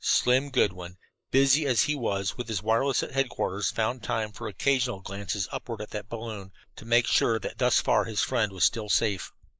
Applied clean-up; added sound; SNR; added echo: neural mask model Resemble Enhance denoiser.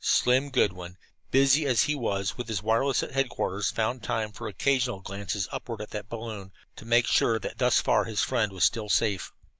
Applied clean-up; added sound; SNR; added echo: none; none; none; none.